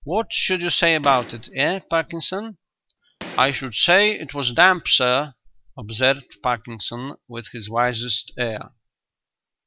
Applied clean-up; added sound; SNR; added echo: none; Gunshot, gunfire; 18 dB; none.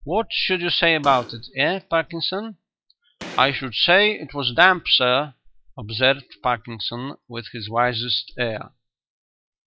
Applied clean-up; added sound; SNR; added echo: classical method log-MMSE.